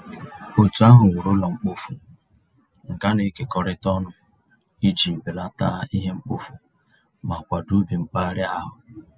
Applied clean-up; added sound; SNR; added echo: none; none; none; none.